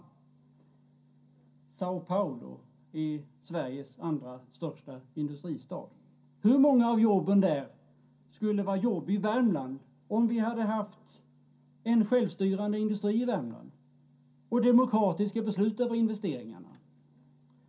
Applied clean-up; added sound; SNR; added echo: none; none; none; reverberation time 0.3 s.